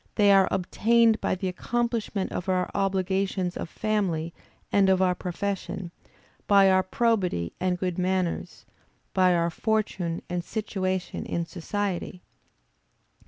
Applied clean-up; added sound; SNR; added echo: none; none; none; none.